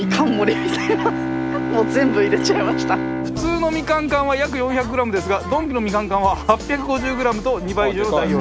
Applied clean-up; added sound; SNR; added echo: none; Bowed string instrument; 6 dB; none.